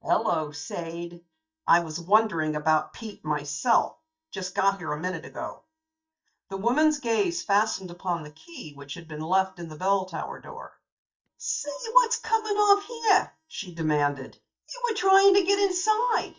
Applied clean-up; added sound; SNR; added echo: neural mask model DeepFilterNet 3.